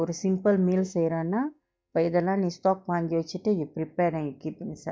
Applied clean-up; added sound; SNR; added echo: neural mask model DeepFilterNet 3.